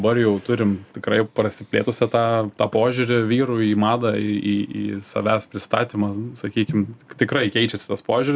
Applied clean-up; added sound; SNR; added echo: none; none; none; none.